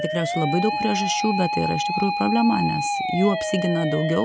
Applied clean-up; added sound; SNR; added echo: none; Musical instrument; 2 dB; none.